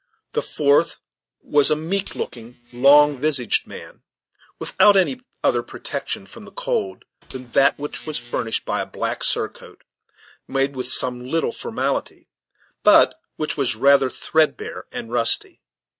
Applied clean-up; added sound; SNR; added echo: neural mask model RNNoise.